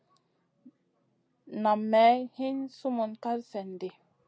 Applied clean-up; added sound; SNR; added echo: none; none; none; none.